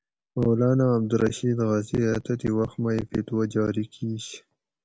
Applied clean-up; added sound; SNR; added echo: none; none; none; none.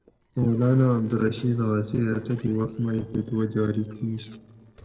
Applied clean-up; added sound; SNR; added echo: neural separator model SepFormer DNS4.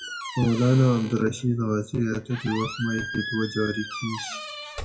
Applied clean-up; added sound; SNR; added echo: classical method WPE with log-MMSE.